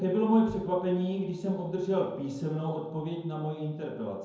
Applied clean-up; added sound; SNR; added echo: none; none; none; reverberation time 0.9 s.